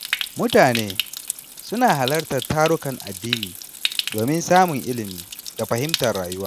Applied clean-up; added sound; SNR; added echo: none; Stream; 8 dB; none.